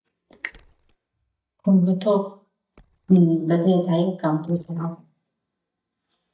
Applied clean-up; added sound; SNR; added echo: neural mask model DeepFilterNet 3.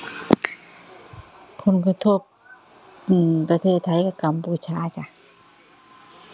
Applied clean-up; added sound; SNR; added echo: none; none; none; none.